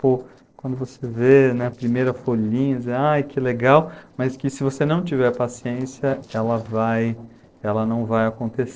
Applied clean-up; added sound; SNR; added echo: neural separator model SepFormer DNS4.